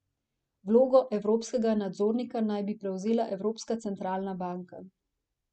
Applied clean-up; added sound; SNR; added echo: none; none; none; none.